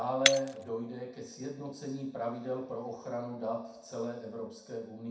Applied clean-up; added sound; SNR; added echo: none; Shatter; 1 dB; reverberation time 0.6 s.